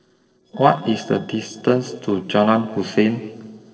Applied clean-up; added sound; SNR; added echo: neural separator model SepFormer DNS4.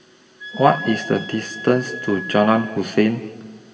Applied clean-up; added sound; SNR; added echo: none; Wind instrument, woodwind instrument; 12 dB; reverberation time 1.4 s.